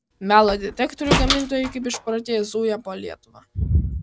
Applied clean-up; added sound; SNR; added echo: none; Slam; 5 dB; none.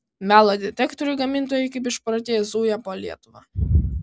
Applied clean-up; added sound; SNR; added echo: none; none; none; none.